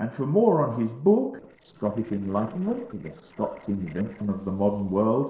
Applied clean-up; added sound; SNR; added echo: neural separator model SepFormer DNS4.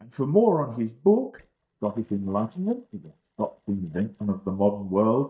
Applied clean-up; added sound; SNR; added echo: neural mask model DeepFilterNet 3.